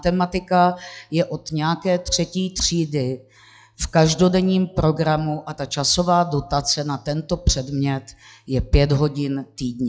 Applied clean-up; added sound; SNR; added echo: classical method log-MMSE.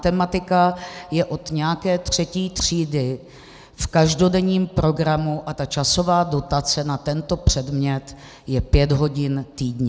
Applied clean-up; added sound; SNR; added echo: none; none; none; none.